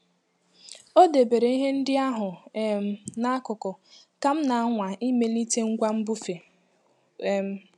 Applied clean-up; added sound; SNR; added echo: none; none; none; none.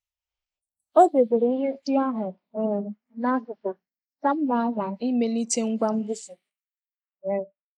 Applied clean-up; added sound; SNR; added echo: neural mask model Resemble Enhance denoiser.